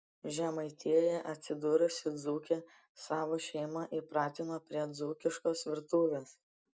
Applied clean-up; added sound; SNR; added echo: none; none; none; none.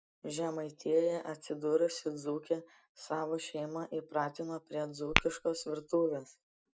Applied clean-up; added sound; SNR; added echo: none; Tap / Glass; 2 dB; none.